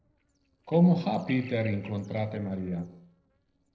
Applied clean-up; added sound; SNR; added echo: neural separator model SepFormer DNS4.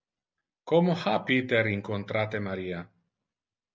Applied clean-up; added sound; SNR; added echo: none; none; none; none.